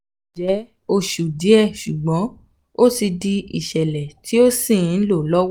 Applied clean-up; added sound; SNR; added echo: none; none; none; none.